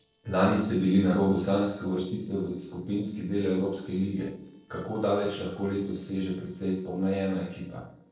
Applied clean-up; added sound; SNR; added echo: neural separator model SepFormer DNS4.